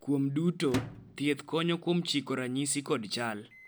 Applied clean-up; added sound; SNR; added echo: none; Microwave oven; 13 dB; none.